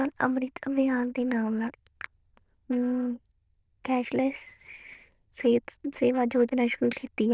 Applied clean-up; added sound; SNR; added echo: neural diffusion model UNIVERSE++.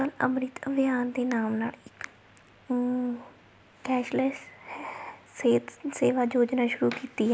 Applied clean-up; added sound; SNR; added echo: none; none; none; none.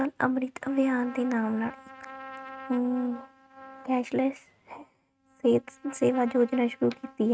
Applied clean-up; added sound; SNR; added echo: neural mask model RNNoise.